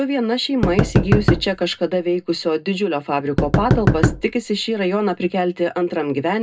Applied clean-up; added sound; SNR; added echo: none; Knock; 0 dB; reverberation time 0.2 s.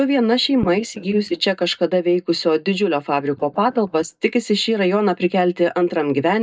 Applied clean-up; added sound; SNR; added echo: neural mask model DeepFilterNet 3.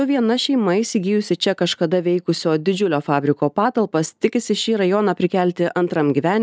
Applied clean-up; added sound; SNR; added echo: none; none; none; none.